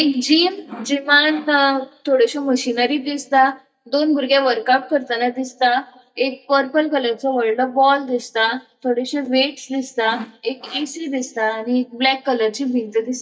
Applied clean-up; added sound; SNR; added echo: neural mask model DeepFilterNet 3.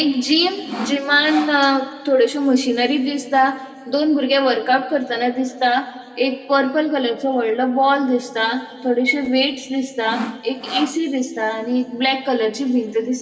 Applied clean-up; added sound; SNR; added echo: none; Sawing; 9 dB; reverberation time 2.5 s.